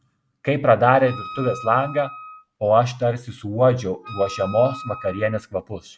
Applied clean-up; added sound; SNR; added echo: none; Wind instrument, woodwind instrument; 16 dB; none.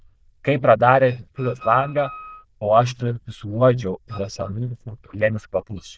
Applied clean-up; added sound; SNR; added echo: neural diffusion model UNIVERSE++.